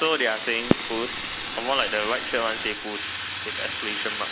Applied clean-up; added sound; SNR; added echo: none; Fire + Fireworks; 2 dB; none.